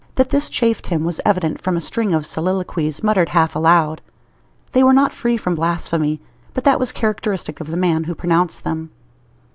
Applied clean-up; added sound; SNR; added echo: none; none; none; none.